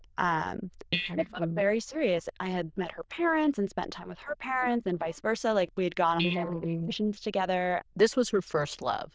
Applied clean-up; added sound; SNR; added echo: neural diffusion model UNIVERSE++.